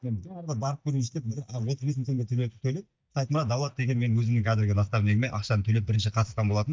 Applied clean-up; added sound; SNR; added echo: neural mask model DeepFilterNet 3.